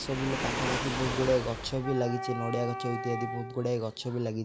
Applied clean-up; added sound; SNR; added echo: none; Wind instrument, woodwind instrument + Waves, surf; 4 dB; none.